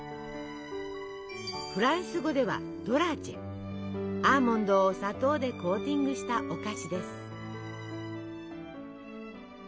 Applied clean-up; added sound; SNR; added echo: none; none; none; none.